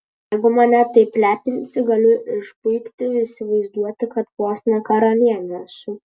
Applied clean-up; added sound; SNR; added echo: none; none; none; none.